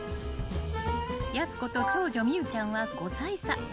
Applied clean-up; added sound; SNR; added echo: none; none; none; none.